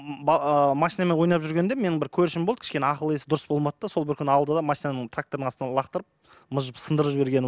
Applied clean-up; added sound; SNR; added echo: none; none; none; none.